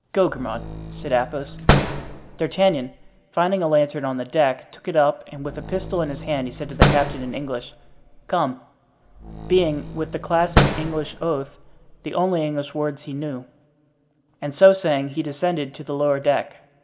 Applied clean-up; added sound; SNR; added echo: none; Slam; 2 dB; reverberation time 0.7 s.